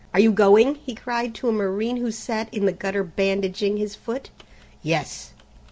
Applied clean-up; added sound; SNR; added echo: none; none; none; none.